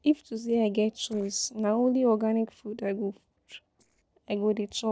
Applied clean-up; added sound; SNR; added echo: neural separator model SepFormer DNS4.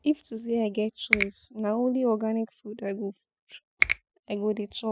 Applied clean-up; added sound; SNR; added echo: classical method spectral subtraction.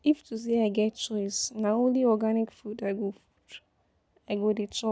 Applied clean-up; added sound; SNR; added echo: none; none; none; none.